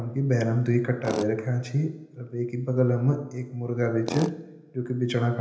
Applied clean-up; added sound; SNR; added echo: none; Tools; 16 dB; reverberation time 0.8 s.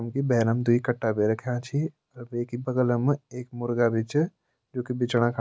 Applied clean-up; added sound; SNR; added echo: none; none; none; none.